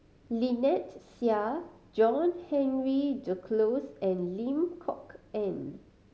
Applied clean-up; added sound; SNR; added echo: none; none; none; none.